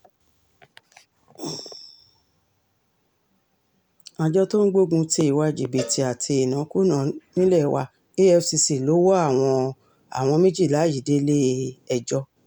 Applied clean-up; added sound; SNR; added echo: none; Cowbell; 18 dB; none.